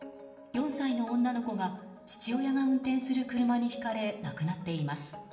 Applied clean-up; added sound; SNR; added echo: none; none; none; reverberation time 1.9 s.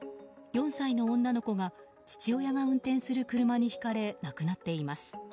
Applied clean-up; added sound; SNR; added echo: none; none; none; none.